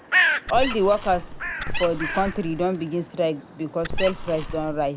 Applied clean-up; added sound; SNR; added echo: none; Squeak + Bird; 3 dB; none.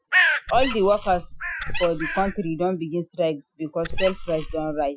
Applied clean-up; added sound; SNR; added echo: classical method Wiener filter.